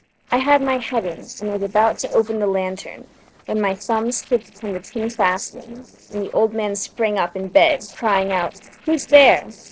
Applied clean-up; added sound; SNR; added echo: neural separator model SepFormer DNS4.